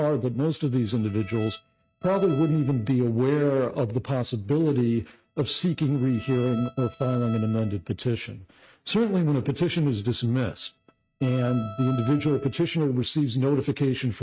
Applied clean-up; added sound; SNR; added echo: neural mask model RNNoise.